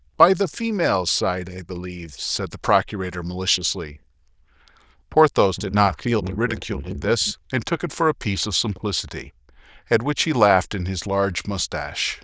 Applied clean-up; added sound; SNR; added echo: neural diffusion model UNIVERSE++.